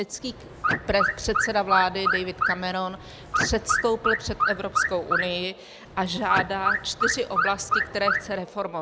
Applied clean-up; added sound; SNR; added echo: none; Alarm / Car; -1 dB; none.